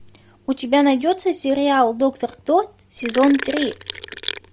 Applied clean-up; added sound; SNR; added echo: none; Sink (filling or washing); 8 dB; none.